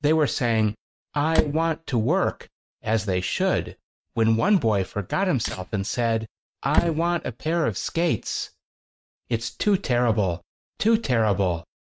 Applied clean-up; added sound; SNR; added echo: neural mask model RNNoise.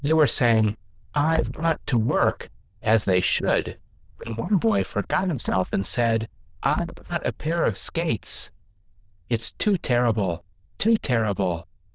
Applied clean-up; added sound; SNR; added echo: neural diffusion model UNIVERSE++.